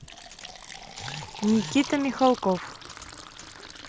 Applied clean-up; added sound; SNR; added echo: none; Fill (with liquid); 13 dB; none.